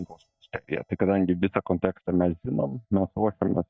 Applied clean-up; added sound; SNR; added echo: neural mask model DeepFilterNet 3.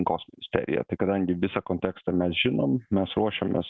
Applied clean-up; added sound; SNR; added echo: none; none; none; none.